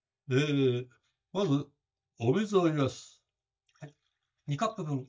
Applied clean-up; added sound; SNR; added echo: neural mask model DeepFilterNet 3.